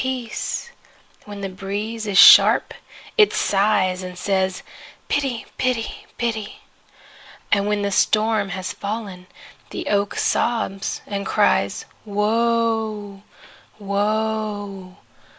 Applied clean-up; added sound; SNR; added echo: none; none; none; none.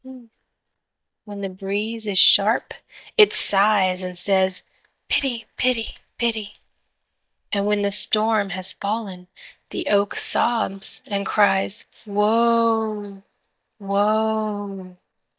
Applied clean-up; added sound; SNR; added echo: neural mask model DeepFilterNet 3.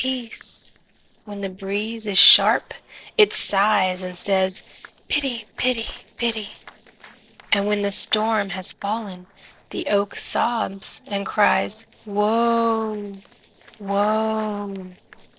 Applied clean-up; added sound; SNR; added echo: neural separator model SepFormer DNS4.